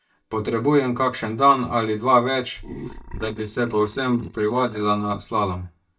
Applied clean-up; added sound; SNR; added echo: neural mask model DeepFilterNet 3.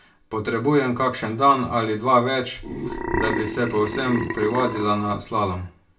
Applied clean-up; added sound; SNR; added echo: none; Burping, eructation; 6 dB; reverberation time 0.2 s.